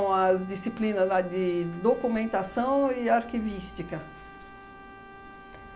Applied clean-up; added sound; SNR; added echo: none; Brass instrument; 20 dB; none.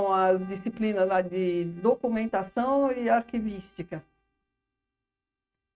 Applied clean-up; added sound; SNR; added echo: neural mask model RNNoise.